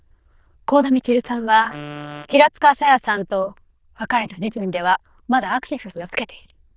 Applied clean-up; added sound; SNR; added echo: neural diffusion model UNIVERSE++.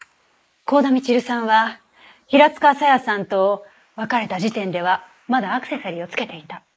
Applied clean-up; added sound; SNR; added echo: neural mask model Resemble Enhance denoiser.